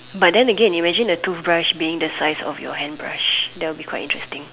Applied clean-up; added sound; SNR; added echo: none; none; none; none.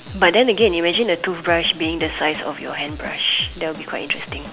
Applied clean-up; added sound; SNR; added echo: none; Drum / Drum kit; 17 dB; none.